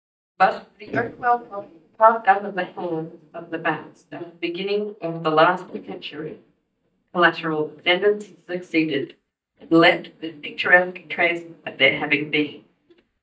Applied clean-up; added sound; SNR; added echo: neural mask model DeepFilterNet 3.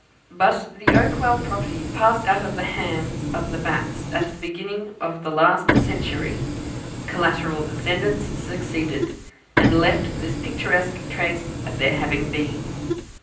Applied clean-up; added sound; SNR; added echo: none; Printer; 1 dB; reverberation time 0.6 s.